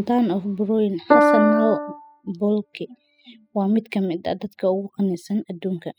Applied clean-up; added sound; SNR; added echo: classical method spectral subtraction.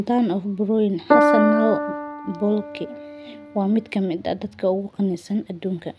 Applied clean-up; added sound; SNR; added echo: none; Piano; 0 dB; none.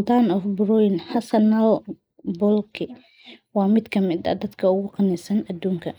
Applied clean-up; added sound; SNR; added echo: neural mask model Resemble Enhance denoiser.